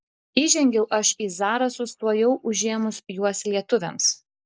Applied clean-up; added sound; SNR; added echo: neural mask model Resemble Enhance denoiser.